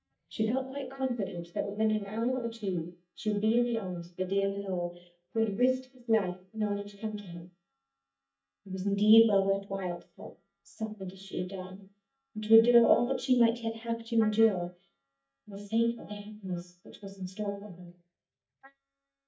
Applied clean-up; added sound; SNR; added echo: neural mask model DeepFilterNet 3.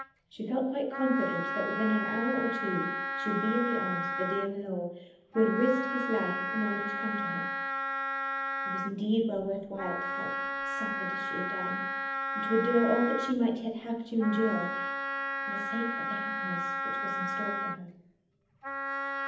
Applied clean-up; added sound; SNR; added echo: none; Wind instrument, woodwind instrument; 2 dB; reverberation time 0.8 s.